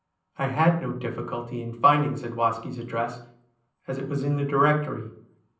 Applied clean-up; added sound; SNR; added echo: none; none; none; reverberation time 0.6 s.